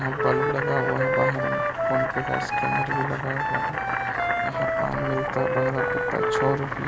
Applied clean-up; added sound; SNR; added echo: none; Boiling + Wind instrument, woodwind instrument; -4 dB; none.